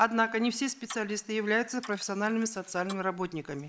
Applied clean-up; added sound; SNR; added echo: neural mask model Resemble Enhance denoiser.